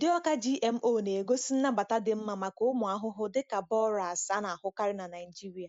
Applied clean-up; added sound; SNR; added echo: none; none; none; none.